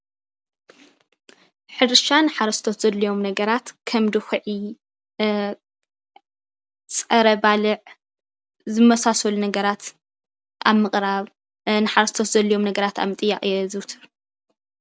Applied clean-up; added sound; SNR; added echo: none; none; none; none.